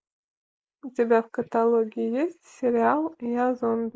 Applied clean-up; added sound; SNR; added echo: neural mask model Resemble Enhance denoiser.